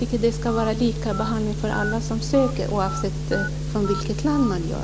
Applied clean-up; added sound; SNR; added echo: none; Telephone; 13 dB; none.